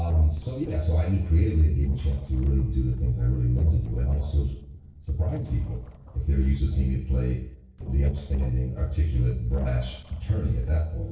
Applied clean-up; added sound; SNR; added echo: neural separator model SepFormer DNS4.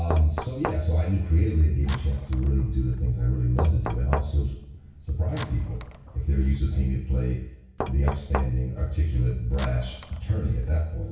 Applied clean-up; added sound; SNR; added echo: none; Knock; 13 dB; reverberation time 0.6 s.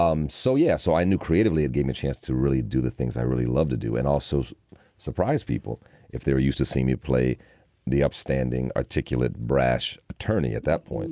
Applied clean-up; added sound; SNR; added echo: none; none; none; none.